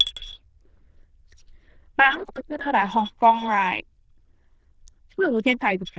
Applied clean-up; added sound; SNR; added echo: neural diffusion model UNIVERSE++.